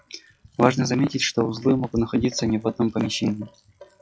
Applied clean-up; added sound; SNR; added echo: classical method log-MMSE.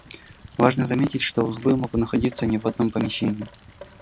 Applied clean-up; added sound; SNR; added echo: none; Rain; 18 dB; none.